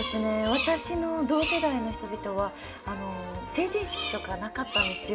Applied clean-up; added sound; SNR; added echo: none; Bird vocalization, bird call, bird song; 7 dB; reverberation time 1.8 s.